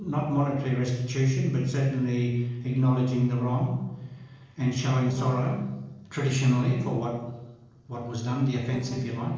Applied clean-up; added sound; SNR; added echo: neural separator model SepFormer DNS4.